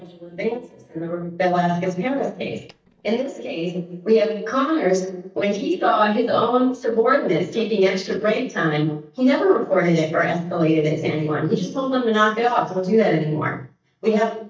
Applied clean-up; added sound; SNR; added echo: neural mask model DeepFilterNet 3.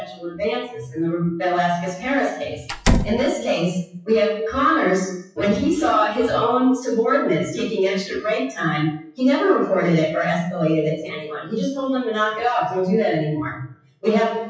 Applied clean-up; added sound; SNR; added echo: classical method WPE with log-MMSE.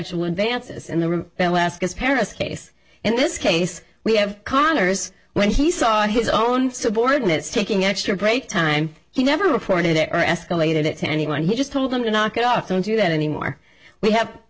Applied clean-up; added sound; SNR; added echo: none; none; none; none.